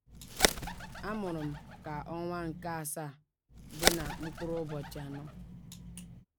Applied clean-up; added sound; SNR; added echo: none; Bird; -4 dB; none.